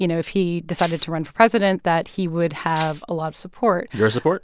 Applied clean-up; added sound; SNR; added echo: none; Rattle (instrument); 1 dB; none.